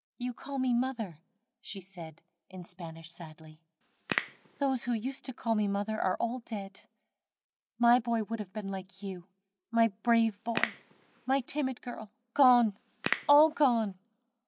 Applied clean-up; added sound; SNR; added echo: none; Crack / Crackle; 7 dB; none.